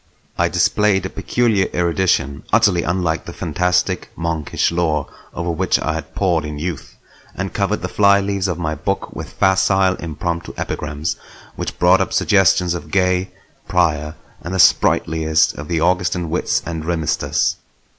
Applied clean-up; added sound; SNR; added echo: none; none; none; none.